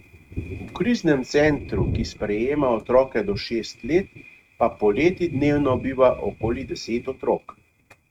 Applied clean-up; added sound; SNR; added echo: neural mask model RNNoise.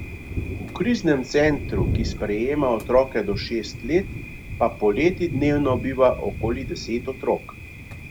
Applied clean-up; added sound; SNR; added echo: none; Thunder; 7 dB; none.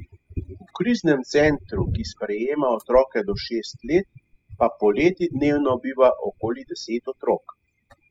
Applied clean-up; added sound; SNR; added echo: classical method spectral subtraction.